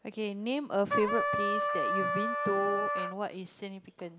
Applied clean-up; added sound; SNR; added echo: none; Trumpet; -2 dB; none.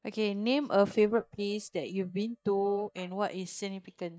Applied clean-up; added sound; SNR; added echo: neural mask model DeepFilterNet 3.